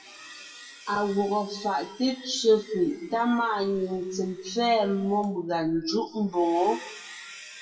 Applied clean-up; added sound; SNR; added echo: classical method WPE with log-MMSE.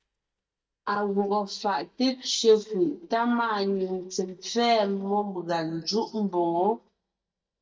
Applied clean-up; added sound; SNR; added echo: neural mask model DeepFilterNet 3.